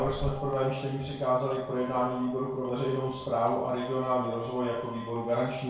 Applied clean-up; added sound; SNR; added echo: none; Doorbell; 13 dB; reverberation time 0.6 s.